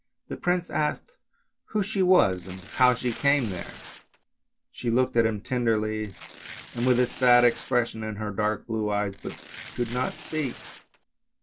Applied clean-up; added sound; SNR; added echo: none; Tearing; 14 dB; none.